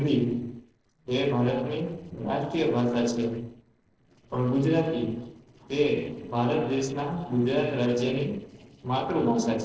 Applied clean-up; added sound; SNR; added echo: neural separator model SepFormer DNS4.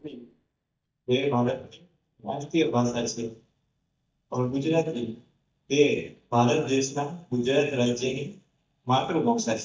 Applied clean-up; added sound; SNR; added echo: neural mask model DeepFilterNet 3.